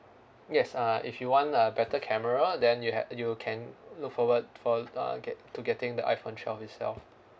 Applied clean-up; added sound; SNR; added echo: none; none; none; none.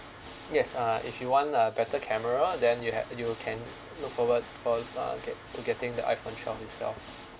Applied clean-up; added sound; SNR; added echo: none; Water / Mechanisms; 15 dB; none.